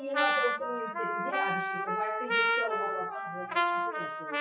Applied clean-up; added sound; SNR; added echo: classical method WPE with log-MMSE.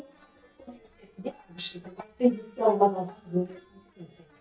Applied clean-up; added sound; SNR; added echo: neural mask model DeepFilterNet 3.